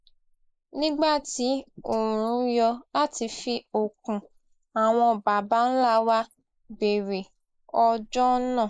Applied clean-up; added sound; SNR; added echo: neural mask model Resemble Enhance denoiser.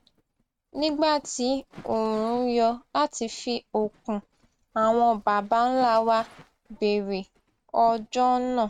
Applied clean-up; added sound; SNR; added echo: neural mask model RNNoise.